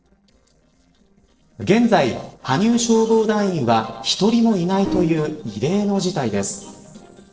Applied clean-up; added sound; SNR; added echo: neural separator model SepFormer DNS4.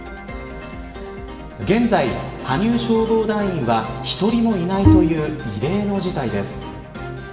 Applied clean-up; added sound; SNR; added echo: none; Bowed string instrument; -4 dB; reverberation time 2.0 s.